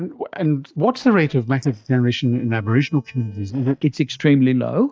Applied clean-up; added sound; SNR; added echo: neural mask model DeepFilterNet 3.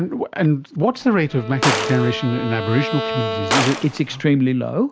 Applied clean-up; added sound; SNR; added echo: none; Gunshot, gunfire + Bowed string instrument; 5 dB; none.